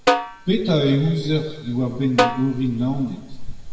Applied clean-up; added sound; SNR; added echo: none; Snare drum; 4 dB; reverberation time 1.3 s.